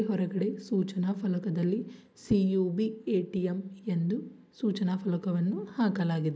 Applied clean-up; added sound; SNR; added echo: none; none; none; none.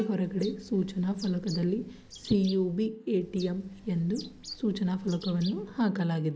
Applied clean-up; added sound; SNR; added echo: none; Bird + Train; 18 dB; none.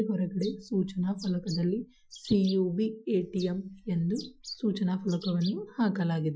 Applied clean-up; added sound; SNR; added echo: classical method Wiener filter.